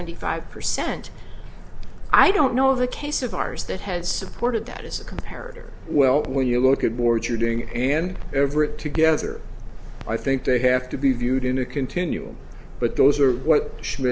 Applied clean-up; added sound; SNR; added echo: none; Crackle; 19 dB; none.